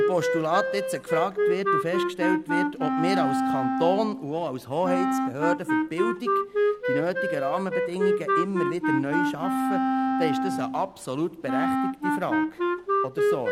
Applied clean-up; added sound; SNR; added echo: none; Wind instrument, woodwind instrument; -3 dB; none.